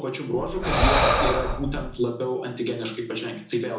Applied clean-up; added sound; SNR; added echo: none; Breathing; -5 dB; reverberation time 0.6 s.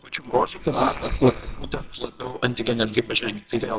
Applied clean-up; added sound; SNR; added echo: neural separator model SepFormer WHAMR!.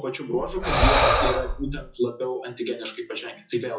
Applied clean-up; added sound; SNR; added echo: classical method WPE with log-MMSE.